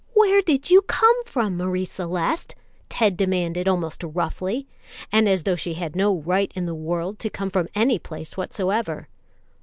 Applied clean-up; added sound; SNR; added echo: none; none; none; none.